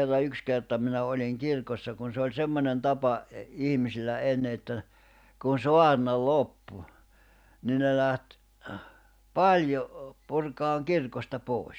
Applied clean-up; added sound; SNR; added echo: none; none; none; none.